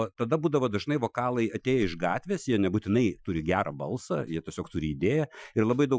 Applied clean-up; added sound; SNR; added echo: classical method Wiener filter.